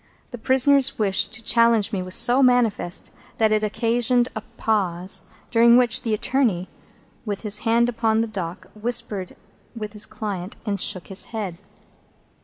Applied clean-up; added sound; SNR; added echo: none; none; none; none.